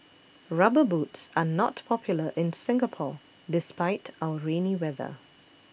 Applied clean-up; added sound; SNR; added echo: none; none; none; none.